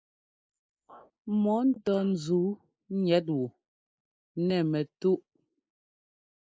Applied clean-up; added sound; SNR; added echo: neural mask model Resemble Enhance denoiser.